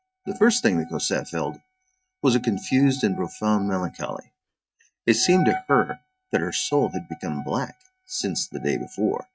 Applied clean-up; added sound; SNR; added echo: neural mask model RNNoise.